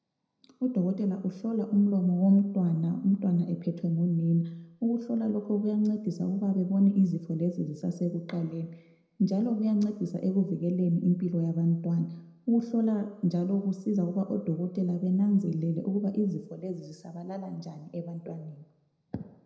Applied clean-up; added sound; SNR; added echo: none; none; none; reverberation time 0.8 s.